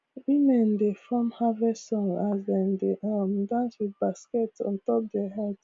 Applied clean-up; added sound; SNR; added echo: none; none; none; none.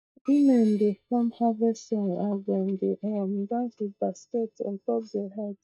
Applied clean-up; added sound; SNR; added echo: neural mask model DeepFilterNet 3.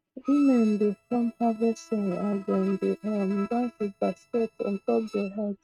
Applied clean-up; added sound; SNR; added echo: neural mask model RNNoise.